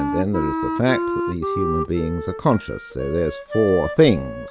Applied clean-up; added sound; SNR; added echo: none; Wind instrument, woodwind instrument; 5 dB; none.